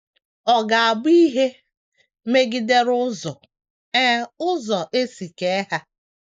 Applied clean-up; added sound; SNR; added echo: neural mask model Resemble Enhance denoiser.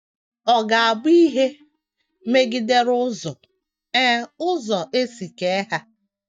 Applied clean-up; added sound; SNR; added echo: neural mask model DeepFilterNet 3.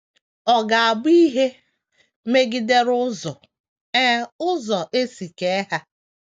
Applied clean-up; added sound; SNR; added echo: none; none; none; none.